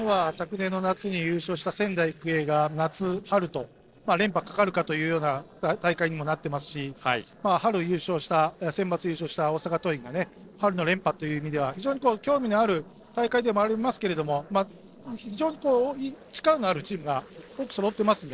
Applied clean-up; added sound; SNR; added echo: neural separator model SepFormer DNS4.